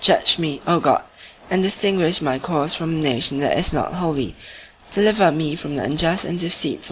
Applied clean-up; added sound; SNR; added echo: none; none; none; none.